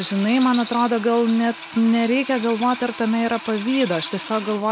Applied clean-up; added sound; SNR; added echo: none; Drill; 15 dB; none.